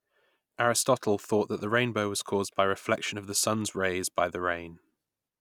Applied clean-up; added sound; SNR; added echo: none; none; none; none.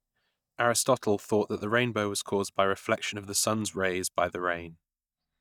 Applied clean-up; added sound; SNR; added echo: neural mask model DeepFilterNet 3.